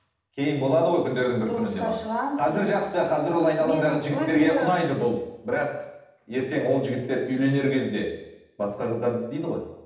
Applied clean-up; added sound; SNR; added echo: none; none; none; reverberation time 0.8 s.